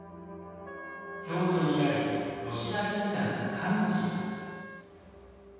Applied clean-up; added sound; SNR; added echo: none; Wind instrument, woodwind instrument; 15 dB; reverberation time 2.2 s.